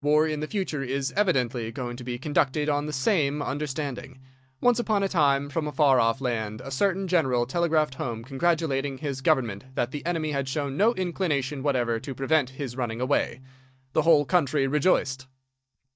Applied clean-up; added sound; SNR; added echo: neural mask model DeepFilterNet 3.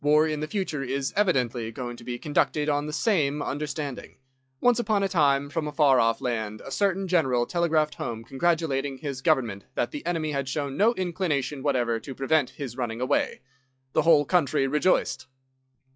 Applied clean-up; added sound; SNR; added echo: classical method log-MMSE.